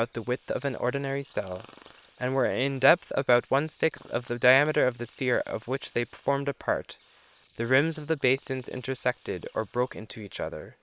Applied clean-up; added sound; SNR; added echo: neural separator model SepFormer WHAM!.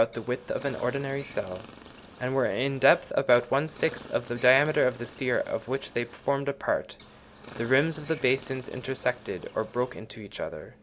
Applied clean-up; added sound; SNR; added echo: none; Chirp, tweet; 19 dB; none.